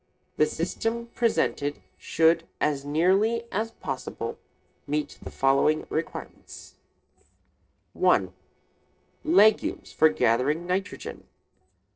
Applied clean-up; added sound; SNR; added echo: neural separator model SepFormer DNS4.